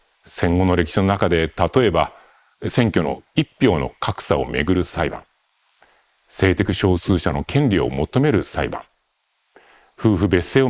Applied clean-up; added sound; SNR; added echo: neural mask model Resemble Enhance denoiser.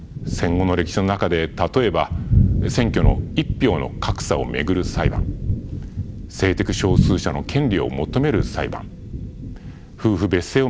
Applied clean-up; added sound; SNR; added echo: none; Thunder; 2 dB; none.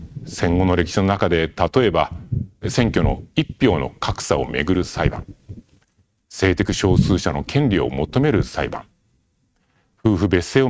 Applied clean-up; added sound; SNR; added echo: neural mask model RNNoise.